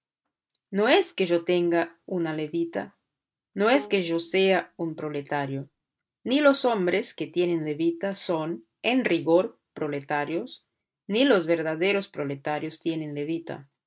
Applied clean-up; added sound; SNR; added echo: neural mask model RNNoise.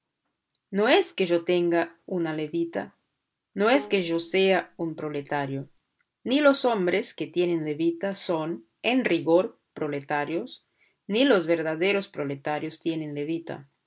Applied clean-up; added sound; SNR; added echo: none; Bowed string instrument; 18 dB; none.